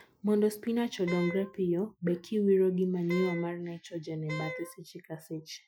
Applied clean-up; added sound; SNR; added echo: classical method Wiener filter.